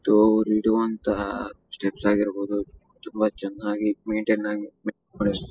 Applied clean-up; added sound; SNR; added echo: classical method spectral subtraction.